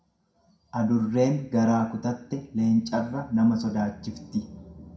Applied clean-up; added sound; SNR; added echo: none; none; none; reverberation time 0.5 s.